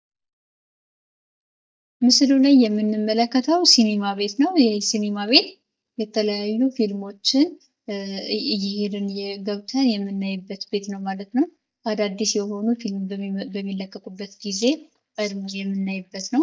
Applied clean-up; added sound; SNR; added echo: neural mask model DeepFilterNet 3.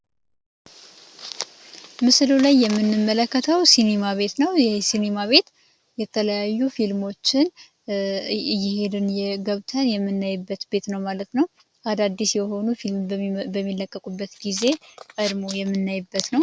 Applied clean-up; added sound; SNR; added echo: none; none; none; none.